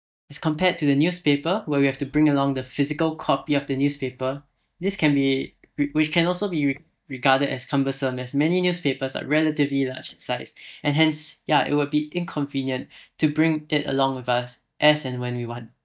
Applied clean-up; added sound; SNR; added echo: neural mask model DeepFilterNet 3.